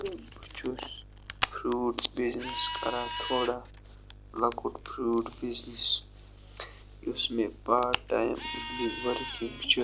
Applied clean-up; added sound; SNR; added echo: none; Camera; 5 dB; none.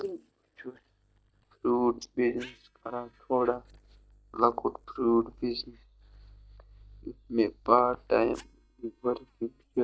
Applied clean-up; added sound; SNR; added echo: neural mask model DeepFilterNet 3.